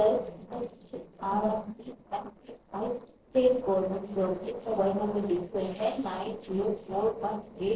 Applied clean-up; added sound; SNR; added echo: neural separator model SepFormer DNS4.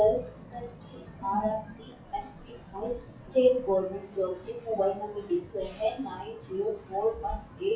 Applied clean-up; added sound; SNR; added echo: classical method WPE with log-MMSE.